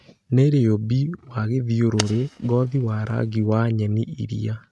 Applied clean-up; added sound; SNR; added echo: neural mask model RNNoise.